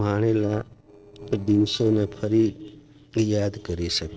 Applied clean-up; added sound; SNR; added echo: neural separator model SepFormer DNS4.